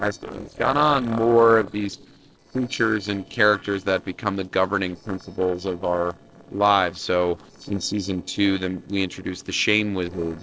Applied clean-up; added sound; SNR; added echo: neural separator model SepFormer DNS4.